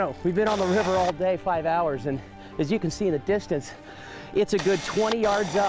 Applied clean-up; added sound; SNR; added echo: none; Camera; 13 dB; none.